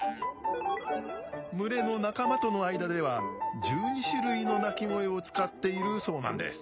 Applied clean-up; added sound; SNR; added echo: none; none; none; none.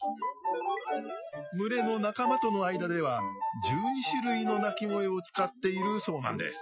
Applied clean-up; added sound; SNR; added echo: classical method Wiener filter.